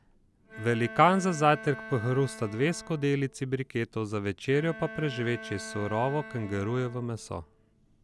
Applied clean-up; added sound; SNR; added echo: none; Bowed string instrument; 15 dB; none.